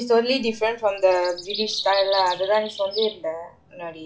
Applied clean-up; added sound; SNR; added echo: classical method log-MMSE.